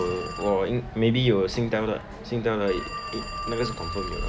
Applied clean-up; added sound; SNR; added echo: none; Telephone; 9 dB; none.